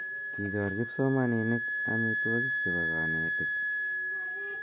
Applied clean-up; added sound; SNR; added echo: none; Wind instrument, woodwind instrument; -1 dB; none.